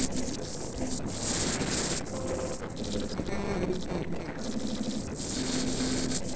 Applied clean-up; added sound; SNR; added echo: neural separator model SepFormer DNS4.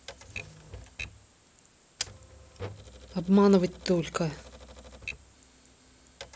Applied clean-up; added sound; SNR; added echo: none; Typewriter; 14 dB; none.